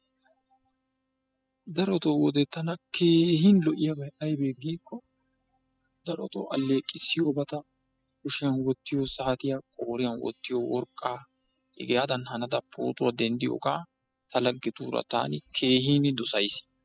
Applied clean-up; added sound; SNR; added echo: classical method spectral subtraction.